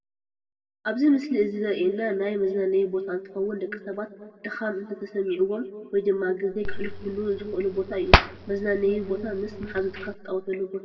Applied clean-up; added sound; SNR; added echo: none; Hands; 1 dB; reverberation time 1.6 s.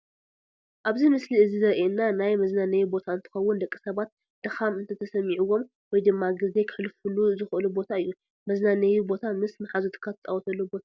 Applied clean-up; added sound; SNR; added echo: none; none; none; none.